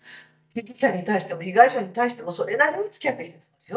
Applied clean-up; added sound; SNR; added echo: neural mask model DeepFilterNet 3.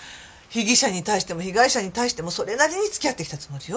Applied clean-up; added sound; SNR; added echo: none; none; none; none.